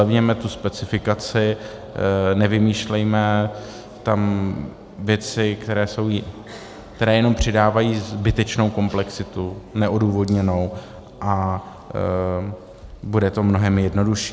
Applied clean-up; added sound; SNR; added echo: none; none; none; none.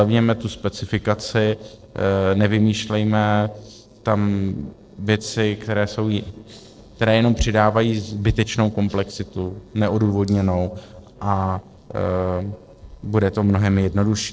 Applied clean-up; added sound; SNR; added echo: neural separator model SepFormer DNS4.